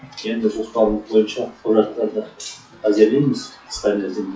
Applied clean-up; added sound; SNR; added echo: classical method WPE with log-MMSE.